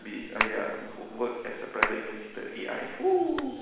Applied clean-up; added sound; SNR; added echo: none; Hands; 5 dB; reverberation time 1.1 s.